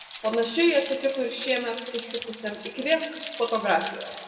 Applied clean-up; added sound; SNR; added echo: none; Rain; 7 dB; reverberation time 1.5 s.